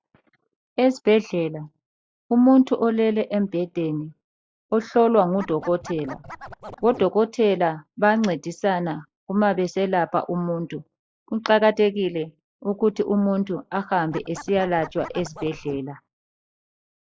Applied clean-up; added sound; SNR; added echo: classical method log-MMSE.